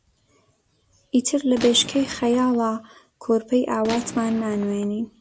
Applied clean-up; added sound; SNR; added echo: none; Gunshot, gunfire; 13 dB; none.